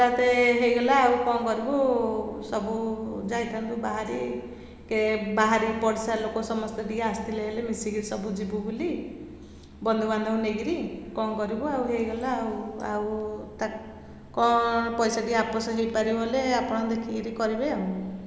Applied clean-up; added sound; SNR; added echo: none; none; none; none.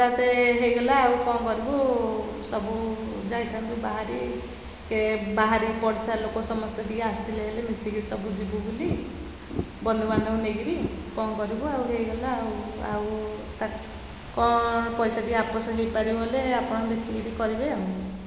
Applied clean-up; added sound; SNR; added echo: none; Fireworks / Ocean; 12 dB; none.